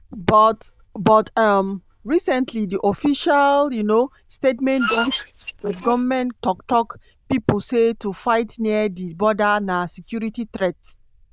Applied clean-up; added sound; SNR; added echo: neural diffusion model UNIVERSE++.